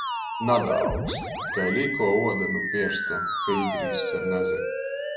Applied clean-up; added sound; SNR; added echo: none; Musical instrument; 1 dB; reverberation time 0.3 s.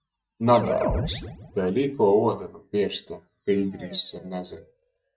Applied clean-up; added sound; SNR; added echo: neural mask model DeepFilterNet 3.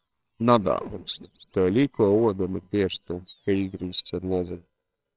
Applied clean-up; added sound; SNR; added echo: neural separator model SepFormer WHAMR!.